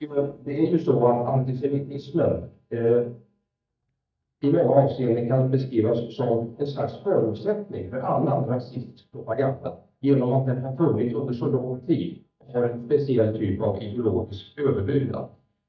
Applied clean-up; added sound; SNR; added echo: neural mask model DeepFilterNet 3.